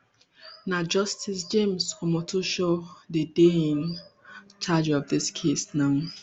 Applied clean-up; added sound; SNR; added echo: none; none; none; none.